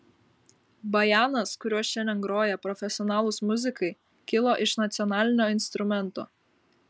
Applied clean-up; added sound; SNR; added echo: none; none; none; none.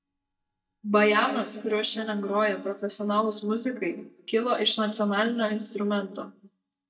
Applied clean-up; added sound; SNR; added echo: neural mask model DeepFilterNet 3.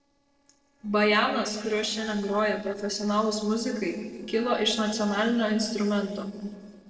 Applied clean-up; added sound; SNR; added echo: neural separator model SepFormer DNS4.